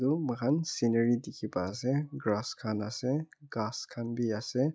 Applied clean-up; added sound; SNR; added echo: none; none; none; none.